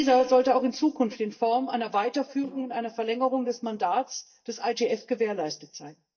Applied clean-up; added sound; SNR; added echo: neural mask model DeepFilterNet 3.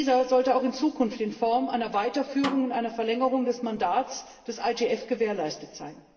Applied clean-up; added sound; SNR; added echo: none; Snare drum; 14 dB; reverberation time 1.0 s.